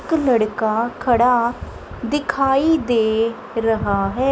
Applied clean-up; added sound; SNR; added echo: none; none; none; none.